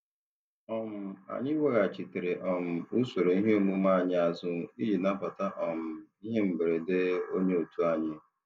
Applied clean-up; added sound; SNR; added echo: none; none; none; none.